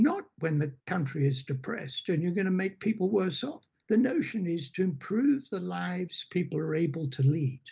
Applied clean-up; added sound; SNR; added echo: none; none; none; none.